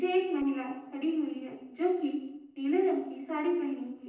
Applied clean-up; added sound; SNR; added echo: neural separator model SepFormer DNS4.